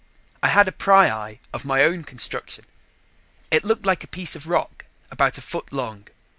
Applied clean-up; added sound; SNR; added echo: none; none; none; none.